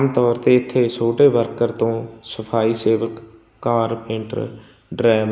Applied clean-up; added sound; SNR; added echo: none; none; none; none.